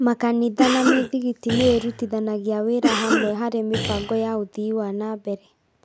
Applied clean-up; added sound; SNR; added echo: none; Cough; 3 dB; none.